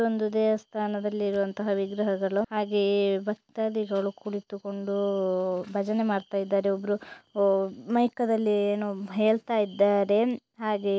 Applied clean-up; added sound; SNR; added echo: none; none; none; none.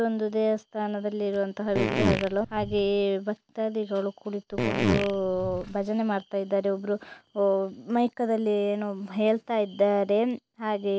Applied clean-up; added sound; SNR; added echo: none; Fart; 2 dB; none.